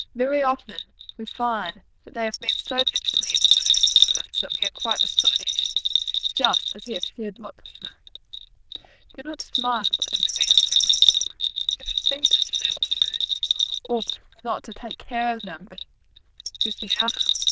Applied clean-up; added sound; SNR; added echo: neural diffusion model UNIVERSE++.